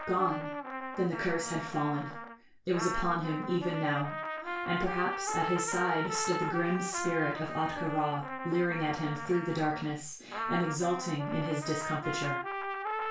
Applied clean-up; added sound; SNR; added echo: none; Trumpet; 5 dB; reverberation time 0.2 s.